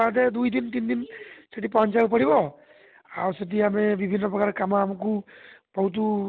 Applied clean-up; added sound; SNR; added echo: none; none; none; none.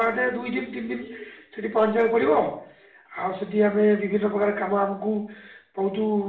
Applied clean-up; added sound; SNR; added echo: none; none; none; reverberation time 0.5 s.